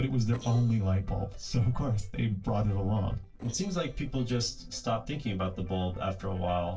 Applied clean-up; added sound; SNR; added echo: neural separator model SepFormer DNS4.